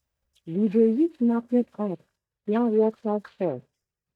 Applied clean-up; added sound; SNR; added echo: neural mask model DeepFilterNet 3.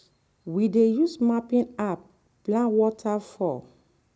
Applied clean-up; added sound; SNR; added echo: none; none; none; none.